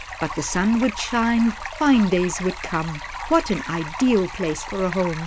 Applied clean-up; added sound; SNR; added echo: none; Stream; 11 dB; none.